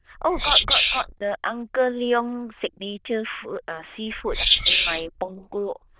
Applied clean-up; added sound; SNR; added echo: neural diffusion model UNIVERSE++.